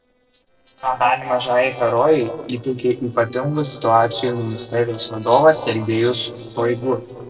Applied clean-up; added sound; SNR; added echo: neural separator model SepFormer DNS4.